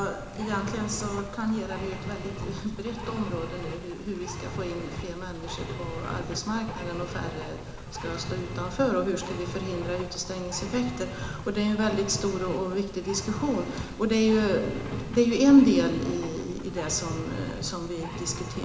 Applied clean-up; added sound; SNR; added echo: none; Engine; 8 dB; reverberation time 0.8 s.